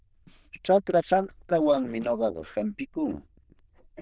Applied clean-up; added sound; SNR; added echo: neural diffusion model UNIVERSE++.